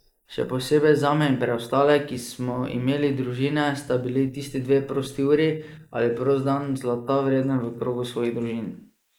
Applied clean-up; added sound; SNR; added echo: neural mask model Resemble Enhance denoiser.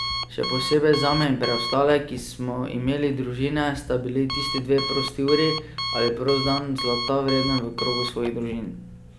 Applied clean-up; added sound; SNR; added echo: none; Alarm; 7 dB; none.